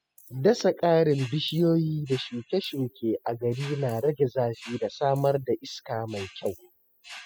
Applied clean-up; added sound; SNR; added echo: classical method spectral subtraction.